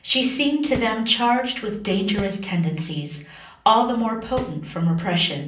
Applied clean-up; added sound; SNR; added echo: none; Tap; 14 dB; reverberation time 0.6 s.